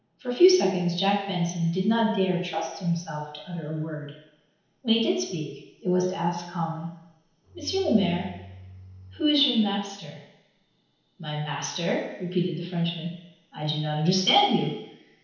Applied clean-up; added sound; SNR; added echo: none; Bowed string instrument; 19 dB; reverberation time 1.0 s.